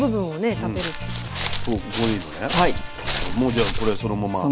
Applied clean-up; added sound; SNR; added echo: none; Walk, footsteps; 1 dB; none.